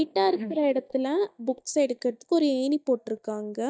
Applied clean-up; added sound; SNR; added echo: neural mask model DeepFilterNet 3.